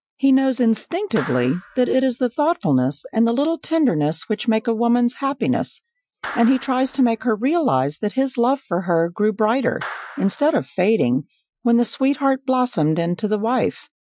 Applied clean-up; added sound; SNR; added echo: classical method Wiener filter.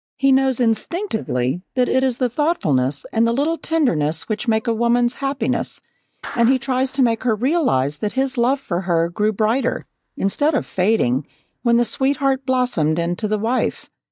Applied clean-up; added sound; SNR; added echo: neural mask model DeepFilterNet 3.